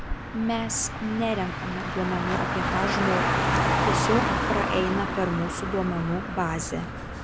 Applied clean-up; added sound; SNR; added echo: none; Car; -2 dB; none.